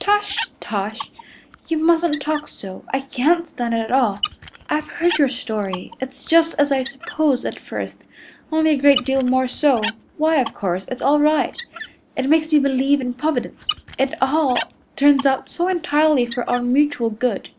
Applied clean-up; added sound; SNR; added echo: none; Squeak; 15 dB; none.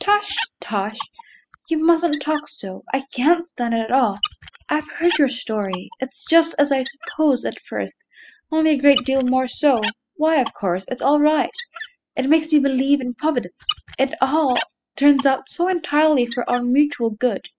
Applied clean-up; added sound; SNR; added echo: classical method spectral subtraction.